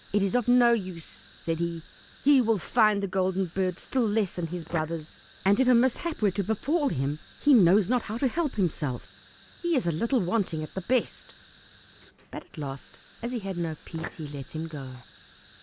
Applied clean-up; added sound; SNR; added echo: none; Fire; 20 dB; none.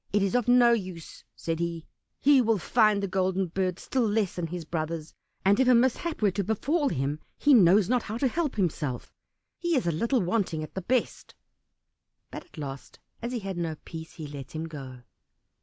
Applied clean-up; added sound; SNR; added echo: none; none; none; none.